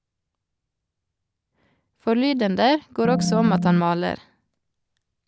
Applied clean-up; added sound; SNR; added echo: none; Organ; -3 dB; none.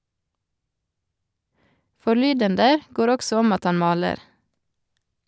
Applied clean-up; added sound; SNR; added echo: none; none; none; none.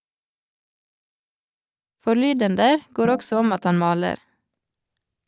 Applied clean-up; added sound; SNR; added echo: neural mask model DeepFilterNet 3.